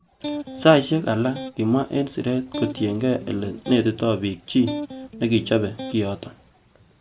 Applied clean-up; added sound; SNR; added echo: none; Electric guitar; 12 dB; none.